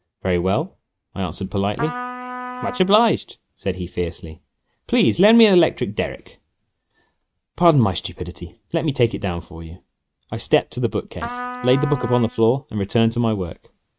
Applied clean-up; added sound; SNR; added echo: neural mask model RNNoise.